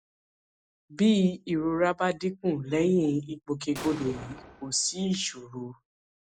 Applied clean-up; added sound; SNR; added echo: none; Explosion; 15 dB; none.